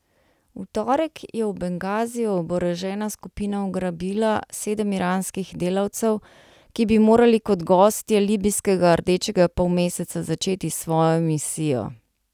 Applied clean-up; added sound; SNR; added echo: none; none; none; none.